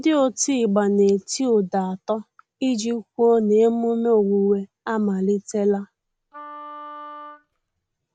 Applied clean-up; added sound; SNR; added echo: none; Wind instrument, woodwind instrument; 18 dB; none.